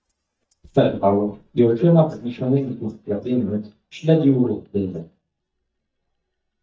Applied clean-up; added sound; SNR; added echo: neural mask model DeepFilterNet 3.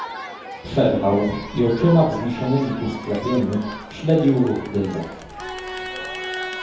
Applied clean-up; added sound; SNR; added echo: none; Crowd; 12 dB; reverberation time 0.9 s.